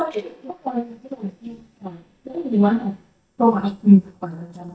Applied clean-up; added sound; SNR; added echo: neural mask model DeepFilterNet 3.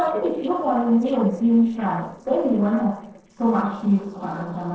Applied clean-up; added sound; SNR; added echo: neural separator model SepFormer DNS4.